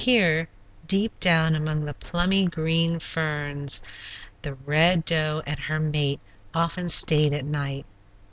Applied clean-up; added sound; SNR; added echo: none; none; none; none.